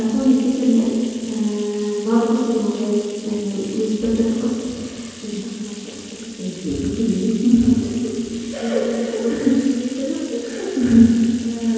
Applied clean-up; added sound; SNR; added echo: none; Bathtub (filling or washing); 20 dB; reverberation time 2.2 s.